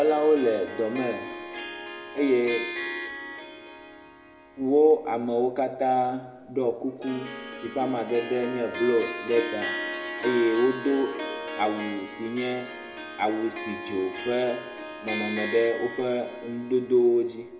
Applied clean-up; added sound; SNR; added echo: none; Harp; 10 dB; reverberation time 1.2 s.